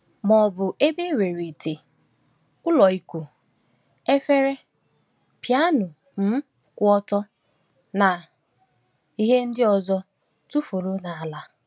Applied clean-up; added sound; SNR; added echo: none; none; none; none.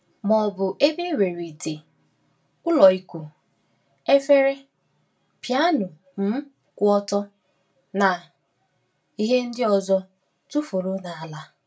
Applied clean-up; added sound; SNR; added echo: none; none; none; reverberation time 0.2 s.